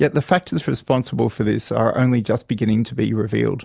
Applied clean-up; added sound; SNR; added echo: none; none; none; none.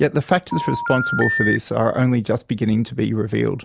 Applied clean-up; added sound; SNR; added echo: none; Telephone; 4 dB; none.